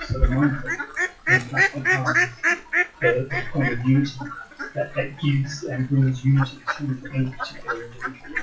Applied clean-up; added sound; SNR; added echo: classical method WPE with log-MMSE.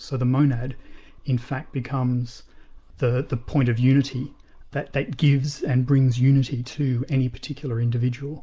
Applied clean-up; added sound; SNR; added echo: none; none; none; none.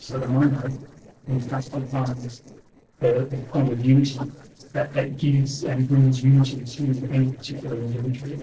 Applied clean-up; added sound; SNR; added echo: neural separator model SepFormer DNS4.